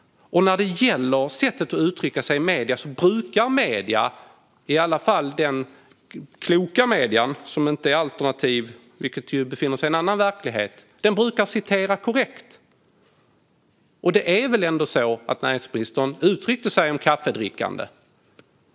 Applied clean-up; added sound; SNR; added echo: none; none; none; none.